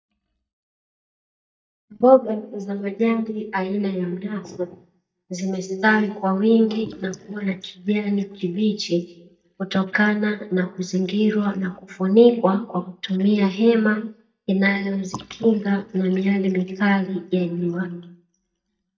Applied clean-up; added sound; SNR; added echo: neural mask model DeepFilterNet 3.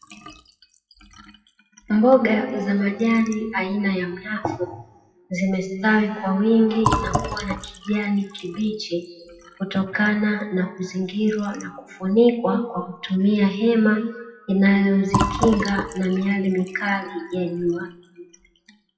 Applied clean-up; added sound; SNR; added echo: classical method WPE with log-MMSE.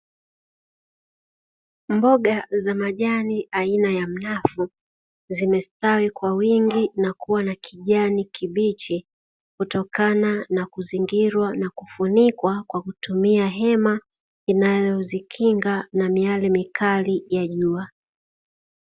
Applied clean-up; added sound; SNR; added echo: none; none; none; none.